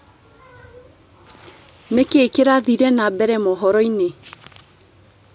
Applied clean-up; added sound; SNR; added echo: none; none; none; none.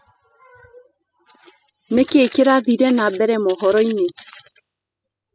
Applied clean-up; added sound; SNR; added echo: classical method spectral subtraction.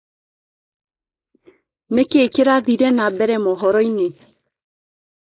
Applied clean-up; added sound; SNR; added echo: neural mask model Resemble Enhance denoiser.